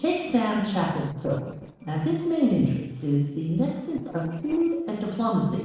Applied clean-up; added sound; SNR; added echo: neural separator model SepFormer DNS4.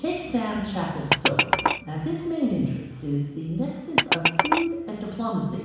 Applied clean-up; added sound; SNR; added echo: none; Glass; 0 dB; reverberation time 1.1 s.